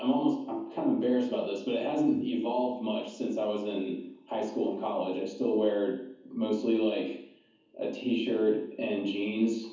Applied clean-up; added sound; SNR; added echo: none; none; none; reverberation time 0.7 s.